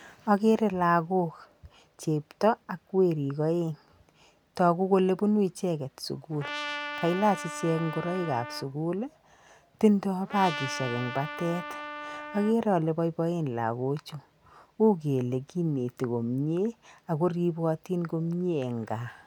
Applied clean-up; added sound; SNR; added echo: none; Trumpet; 10 dB; none.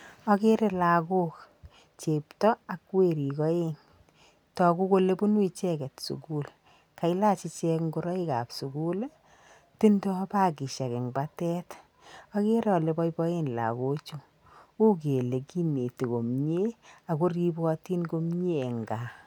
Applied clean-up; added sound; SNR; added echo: none; none; none; none.